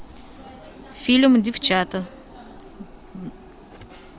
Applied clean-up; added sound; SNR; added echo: none; none; none; none.